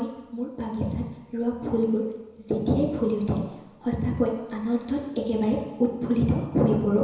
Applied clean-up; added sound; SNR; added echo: none; none; none; reverberation time 1.0 s.